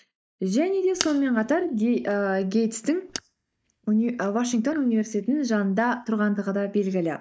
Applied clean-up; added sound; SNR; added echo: neural mask model DeepFilterNet 3.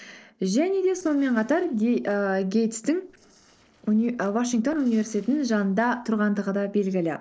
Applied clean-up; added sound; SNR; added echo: neural separator model SepFormer DNS4.